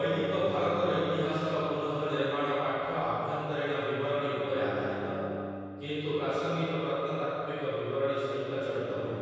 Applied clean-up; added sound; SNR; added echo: none; Bowed string instrument; 14 dB; reverberation time 2.2 s.